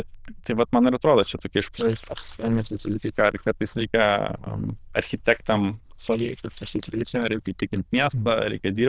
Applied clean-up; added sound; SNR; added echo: neural diffusion model UNIVERSE++.